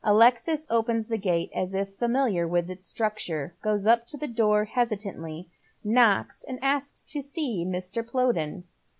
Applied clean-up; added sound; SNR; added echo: none; none; none; none.